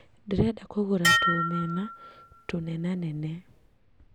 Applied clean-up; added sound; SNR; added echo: none; Dishes, pots, and pans; -1 dB; none.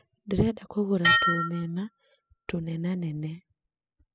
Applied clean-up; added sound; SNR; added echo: classical method spectral subtraction.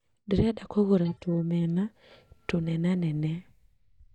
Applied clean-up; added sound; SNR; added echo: neural mask model DeepFilterNet 3.